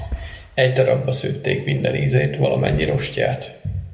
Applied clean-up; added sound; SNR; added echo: none; Boom; 14 dB; reverberation time 0.7 s.